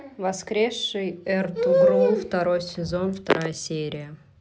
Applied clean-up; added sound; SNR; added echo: none; none; none; none.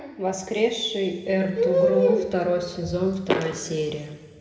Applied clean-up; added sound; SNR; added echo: none; none; none; reverberation time 1.9 s.